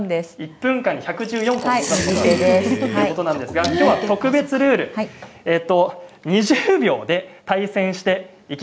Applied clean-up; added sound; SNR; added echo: none; Coin (dropping) / Glass; 15 dB; none.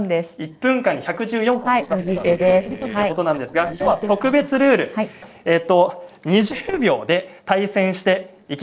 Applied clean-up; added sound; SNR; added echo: neural separator model SepFormer DNS4.